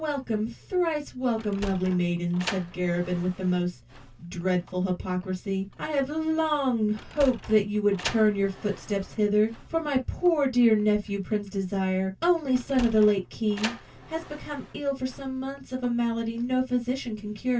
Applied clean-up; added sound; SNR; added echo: none; Sliding door; 17 dB; reverberation time 0.1 s.